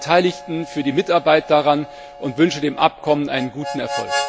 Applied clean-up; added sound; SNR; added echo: none; Harmonica; 11 dB; none.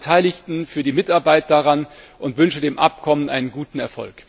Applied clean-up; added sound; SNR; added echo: none; none; none; none.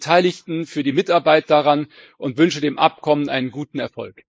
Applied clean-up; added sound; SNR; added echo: neural mask model Resemble Enhance denoiser.